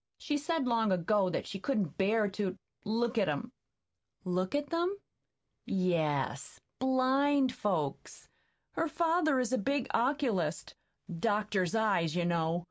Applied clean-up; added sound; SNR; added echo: none; none; none; none.